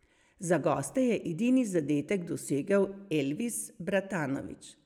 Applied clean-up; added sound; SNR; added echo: none; none; none; none.